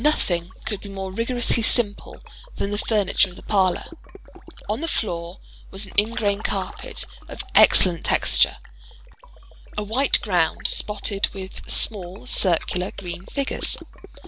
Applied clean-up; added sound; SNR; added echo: none; Liquid; 20 dB; none.